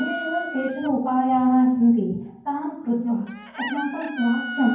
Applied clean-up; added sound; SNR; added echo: none; Chicken, rooster; 13 dB; reverberation time 0.9 s.